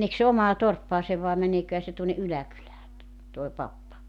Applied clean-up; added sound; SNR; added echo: none; none; none; none.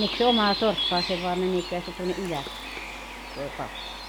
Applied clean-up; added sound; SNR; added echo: none; Bird; 5 dB; none.